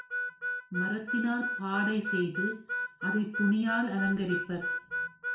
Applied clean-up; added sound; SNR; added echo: none; Harmonica; 3 dB; reverberation time 0.5 s.